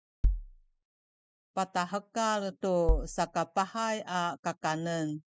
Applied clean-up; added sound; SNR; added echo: none; Bass drum; -3 dB; none.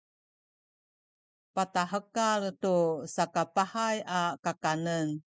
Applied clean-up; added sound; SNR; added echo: none; none; none; none.